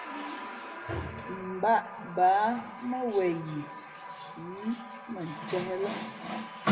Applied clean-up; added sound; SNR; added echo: none; Water tap, faucet; 6 dB; reverberation time 1.2 s.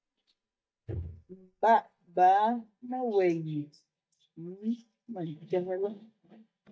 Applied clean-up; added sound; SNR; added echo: neural mask model DeepFilterNet 3.